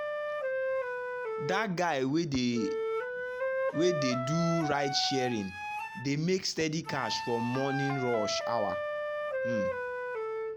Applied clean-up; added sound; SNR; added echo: none; Wind instrument, woodwind instrument; 2 dB; none.